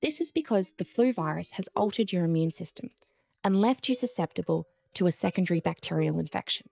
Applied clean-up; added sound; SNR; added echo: neural mask model DeepFilterNet 3.